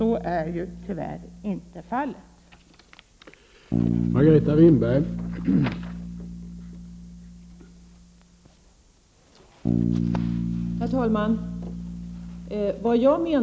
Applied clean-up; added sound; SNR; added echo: none; Bass guitar; 4 dB; none.